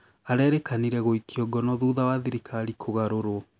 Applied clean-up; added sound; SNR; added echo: none; none; none; none.